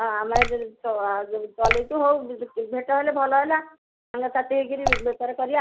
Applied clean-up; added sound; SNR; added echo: none; Drip / Water; -1 dB; none.